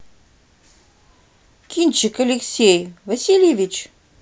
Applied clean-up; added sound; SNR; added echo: none; none; none; none.